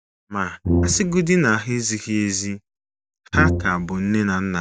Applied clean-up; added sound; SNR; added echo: neural mask model DeepFilterNet 3.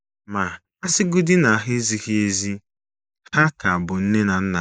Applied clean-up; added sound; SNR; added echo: neural mask model Resemble Enhance denoiser.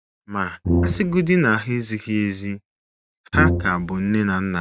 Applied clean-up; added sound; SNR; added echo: neural mask model RNNoise.